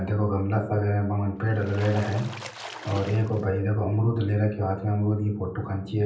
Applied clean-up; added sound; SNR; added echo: none; Splash, splatter; 16 dB; reverberation time 0.6 s.